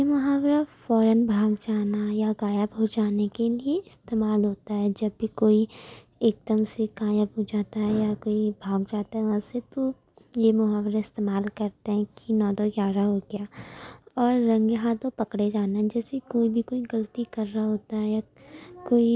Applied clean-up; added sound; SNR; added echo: none; none; none; none.